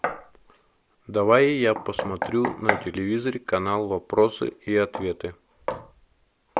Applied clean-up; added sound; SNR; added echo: none; Knock; 9 dB; none.